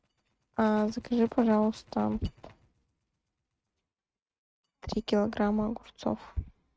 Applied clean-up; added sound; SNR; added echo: neural mask model RNNoise.